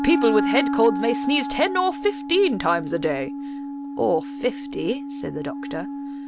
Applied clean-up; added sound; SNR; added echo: none; Wind instrument, woodwind instrument; 4 dB; none.